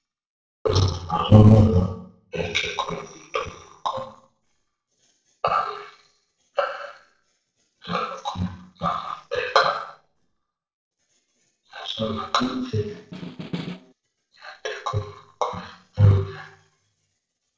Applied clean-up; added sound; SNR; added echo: neural separator model SepFormer DNS4.